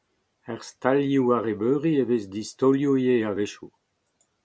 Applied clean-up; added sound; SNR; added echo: none; none; none; none.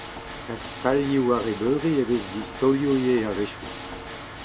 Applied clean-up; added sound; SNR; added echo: none; Water / Mechanisms; 11 dB; none.